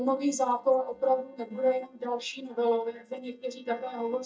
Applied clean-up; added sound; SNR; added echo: neural mask model DeepFilterNet 3.